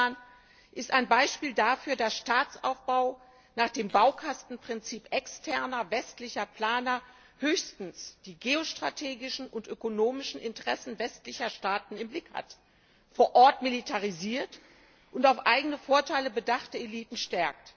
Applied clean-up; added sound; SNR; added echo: neural separator model SepFormer DNS4.